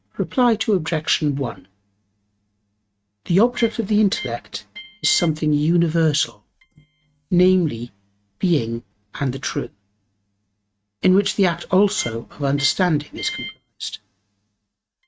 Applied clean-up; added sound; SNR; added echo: neural mask model RNNoise.